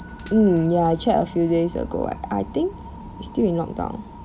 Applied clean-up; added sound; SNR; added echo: none; Bell / Doorbell; 13 dB; none.